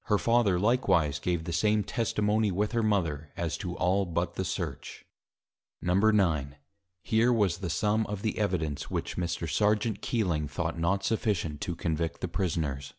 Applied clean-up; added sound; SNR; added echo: none; none; none; none.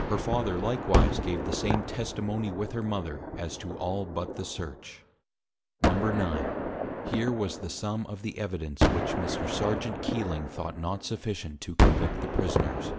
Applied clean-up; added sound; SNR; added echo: none; Gunshot, gunfire; -2 dB; none.